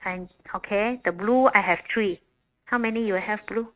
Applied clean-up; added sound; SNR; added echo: neural mask model RNNoise.